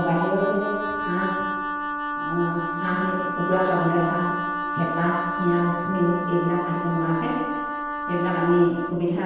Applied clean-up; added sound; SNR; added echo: none; Wind instrument, woodwind instrument; 4 dB; reverberation time 1.2 s.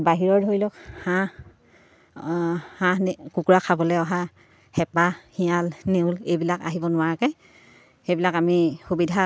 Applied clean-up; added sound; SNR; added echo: none; none; none; none.